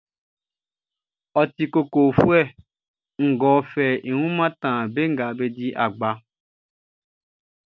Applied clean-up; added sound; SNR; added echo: none; none; none; none.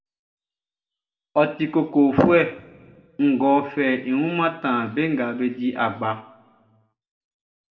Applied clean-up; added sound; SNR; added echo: none; none; none; reverberation time 0.9 s.